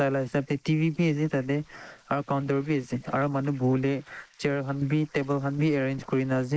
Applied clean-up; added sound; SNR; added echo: neural mask model Resemble Enhance denoiser.